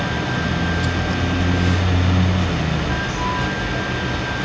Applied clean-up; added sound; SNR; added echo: none; Wind instrument, woodwind instrument; 13 dB; none.